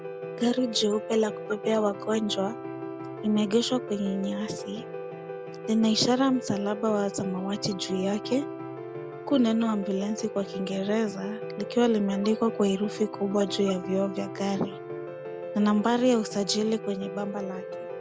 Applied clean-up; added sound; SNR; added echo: none; Piano; 9 dB; none.